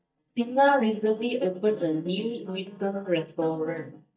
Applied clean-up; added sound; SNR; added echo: neural mask model DeepFilterNet 3.